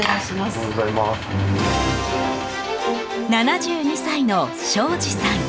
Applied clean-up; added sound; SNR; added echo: none; none; none; none.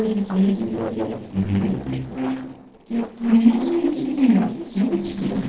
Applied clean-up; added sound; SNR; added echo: neural separator model SepFormer DNS4.